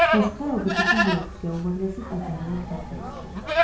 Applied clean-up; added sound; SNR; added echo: none; Livestock, farm animals, working animals; -1 dB; reverberation time 0.6 s.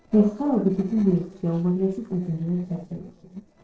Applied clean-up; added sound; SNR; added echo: neural separator model SepFormer DNS4.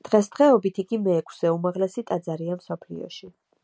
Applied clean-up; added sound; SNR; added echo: none; none; none; none.